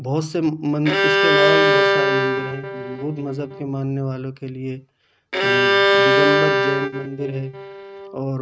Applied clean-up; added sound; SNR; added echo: neural mask model RNNoise.